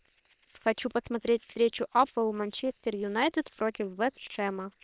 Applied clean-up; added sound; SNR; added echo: neural separator model SepFormer WHAM!.